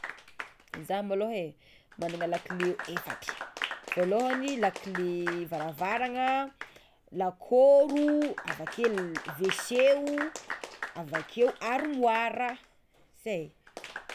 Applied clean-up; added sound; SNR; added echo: none; Applause / Clapping; 11 dB; none.